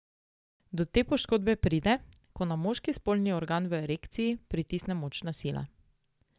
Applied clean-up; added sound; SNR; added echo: none; none; none; none.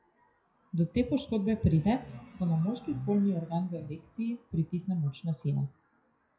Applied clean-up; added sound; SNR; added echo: classical method WPE with log-MMSE.